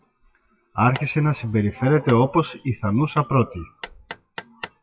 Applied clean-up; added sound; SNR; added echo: classical method WPE with log-MMSE.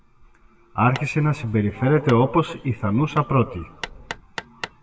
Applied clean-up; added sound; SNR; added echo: none; Hammer; 17 dB; reverberation time 1.1 s.